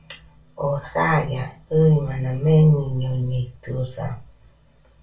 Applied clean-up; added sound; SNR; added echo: none; none; none; reverberation time 0.2 s.